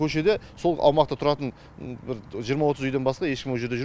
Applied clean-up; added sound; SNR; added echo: none; none; none; none.